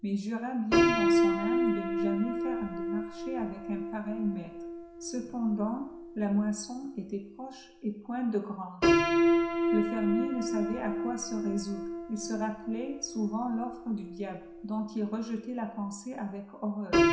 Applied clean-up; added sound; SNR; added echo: none; Piano; -3 dB; reverberation time 0.7 s.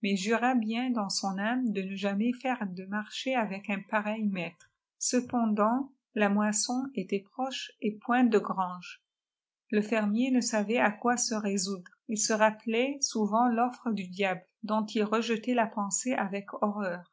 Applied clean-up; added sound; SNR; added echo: none; none; none; none.